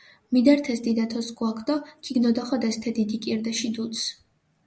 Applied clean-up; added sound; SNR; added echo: none; none; none; none.